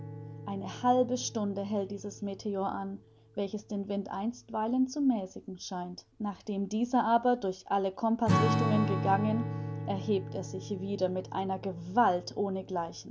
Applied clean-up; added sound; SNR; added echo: none; Strum; 6 dB; none.